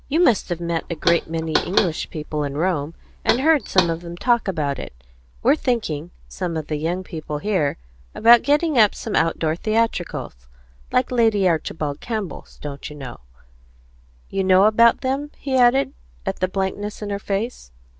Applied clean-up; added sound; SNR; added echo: none; Knock; 6 dB; none.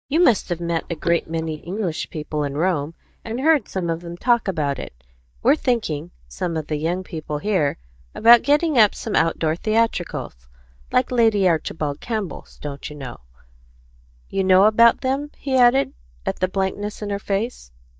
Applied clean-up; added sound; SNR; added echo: neural mask model DeepFilterNet 3.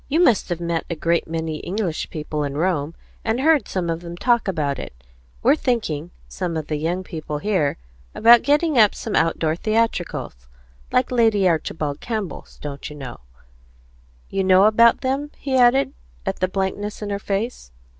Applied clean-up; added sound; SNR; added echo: none; none; none; none.